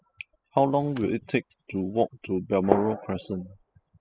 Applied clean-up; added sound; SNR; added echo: classical method spectral subtraction.